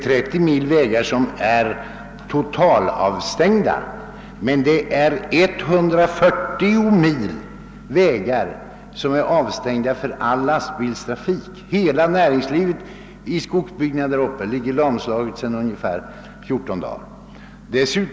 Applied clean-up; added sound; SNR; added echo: none; none; none; none.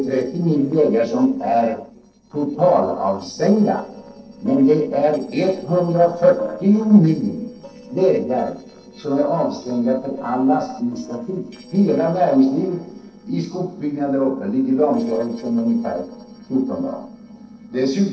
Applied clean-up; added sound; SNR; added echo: neural separator model SepFormer DNS4.